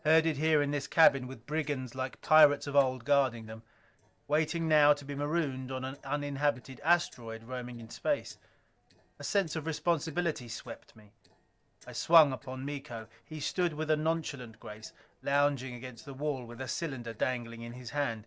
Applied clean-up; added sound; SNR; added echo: neural separator model SepFormer DNS4.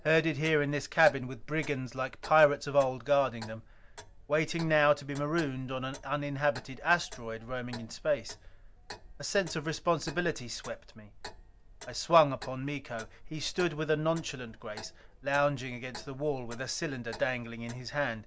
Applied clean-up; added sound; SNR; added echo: none; Clock; 17 dB; none.